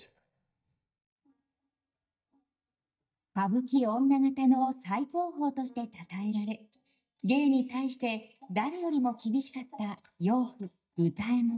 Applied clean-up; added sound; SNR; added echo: neural mask model DeepFilterNet 3.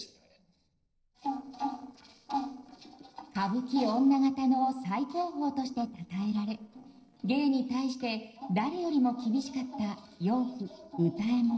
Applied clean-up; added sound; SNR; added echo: neural separator model SepFormer DNS4.